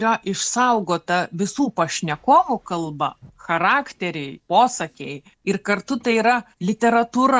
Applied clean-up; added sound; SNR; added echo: none; none; none; none.